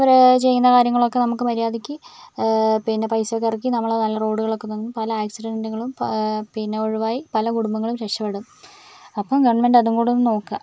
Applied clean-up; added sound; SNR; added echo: none; none; none; none.